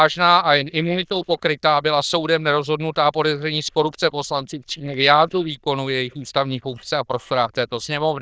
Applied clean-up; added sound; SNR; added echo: neural diffusion model UNIVERSE++.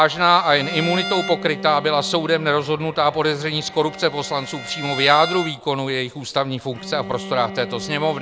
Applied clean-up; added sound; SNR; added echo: none; Bowed string instrument + Bowed string instrument; 12 dB; none.